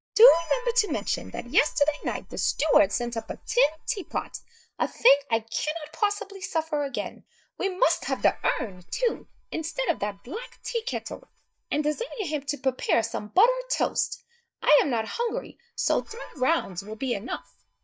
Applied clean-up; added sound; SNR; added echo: neural mask model DeepFilterNet 3.